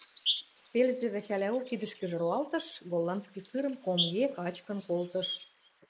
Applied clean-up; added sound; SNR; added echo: neural mask model Resemble Enhance denoiser.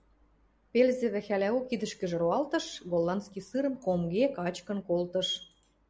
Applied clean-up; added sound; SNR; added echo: none; none; none; none.